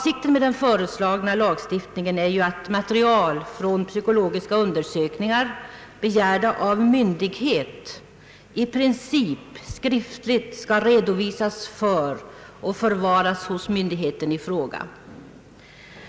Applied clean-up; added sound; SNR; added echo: none; none; none; none.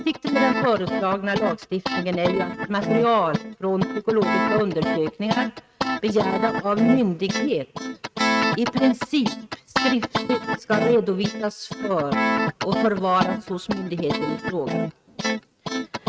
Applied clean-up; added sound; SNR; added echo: neural mask model RNNoise.